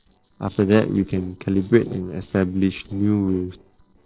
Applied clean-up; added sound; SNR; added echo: neural separator model SepFormer DNS4.